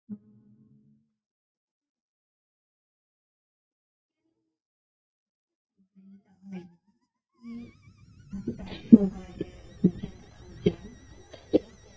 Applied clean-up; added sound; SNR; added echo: neural mask model DeepFilterNet 3.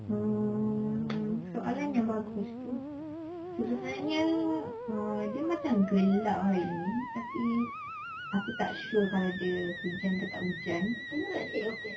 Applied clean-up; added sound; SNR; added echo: none; Musical instrument; 9 dB; none.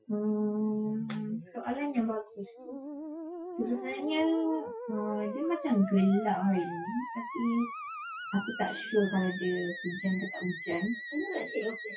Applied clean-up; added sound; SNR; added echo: classical method Wiener filter.